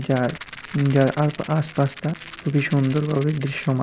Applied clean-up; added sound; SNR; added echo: none; Rattle; 17 dB; none.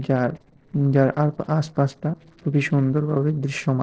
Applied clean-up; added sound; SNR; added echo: neural separator model SepFormer DNS4.